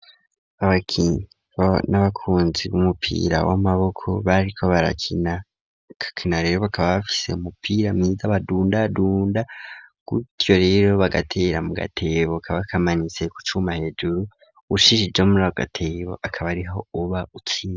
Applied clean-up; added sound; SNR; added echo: none; none; none; none.